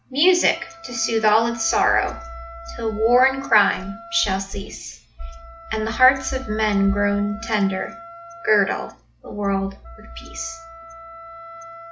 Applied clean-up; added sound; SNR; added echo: none; Wind instrument, woodwind instrument; 17 dB; none.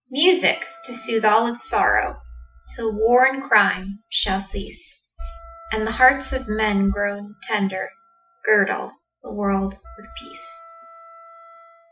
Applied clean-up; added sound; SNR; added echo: classical method spectral subtraction.